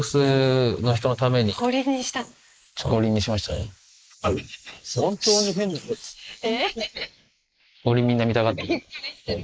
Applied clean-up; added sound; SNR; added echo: neural mask model Resemble Enhance denoiser.